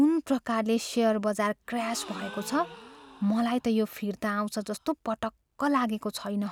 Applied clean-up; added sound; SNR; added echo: none; Gasp; 19 dB; none.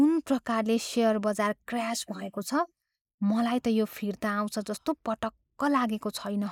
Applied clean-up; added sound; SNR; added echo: neural mask model Resemble Enhance denoiser.